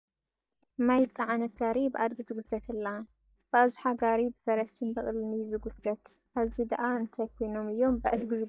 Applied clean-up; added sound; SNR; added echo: neural mask model DeepFilterNet 3.